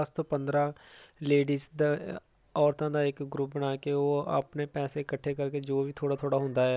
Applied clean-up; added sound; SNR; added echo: none; none; none; none.